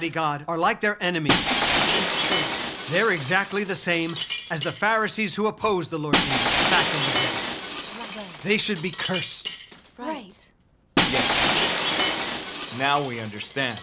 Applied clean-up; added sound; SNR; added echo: none; Shatter; -4 dB; none.